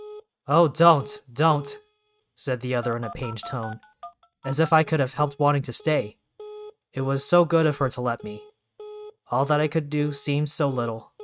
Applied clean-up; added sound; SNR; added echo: neural mask model RNNoise.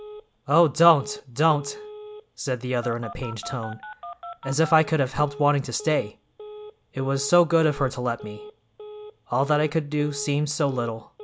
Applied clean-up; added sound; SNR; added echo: none; Telephone; 16 dB; none.